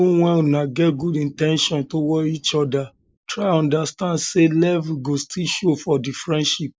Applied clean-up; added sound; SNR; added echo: neural mask model Resemble Enhance denoiser.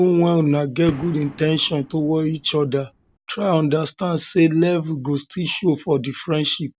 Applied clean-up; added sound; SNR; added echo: none; Gunshot, gunfire; 20 dB; none.